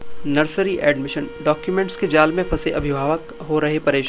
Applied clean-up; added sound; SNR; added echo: none; Wind instrument, woodwind instrument + Rain; 17 dB; none.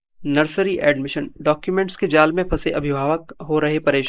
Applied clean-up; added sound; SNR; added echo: neural mask model Resemble Enhance denoiser.